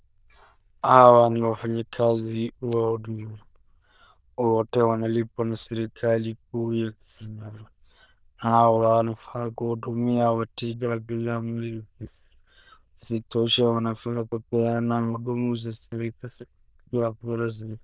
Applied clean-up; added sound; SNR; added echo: neural diffusion model UNIVERSE++.